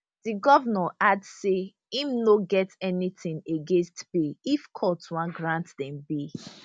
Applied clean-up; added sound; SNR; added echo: none; none; none; none.